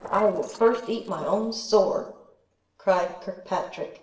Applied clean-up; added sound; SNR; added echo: neural separator model SepFormer DNS4.